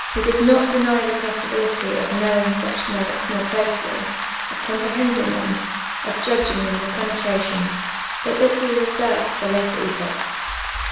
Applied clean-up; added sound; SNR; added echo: none; Rain; 4 dB; reverberation time 0.9 s.